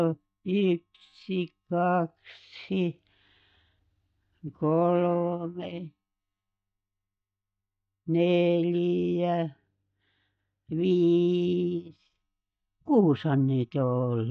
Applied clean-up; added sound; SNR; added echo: neural mask model DeepFilterNet 3.